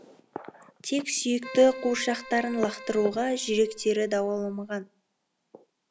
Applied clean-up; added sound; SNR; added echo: none; Keyboard (musical); 17 dB; none.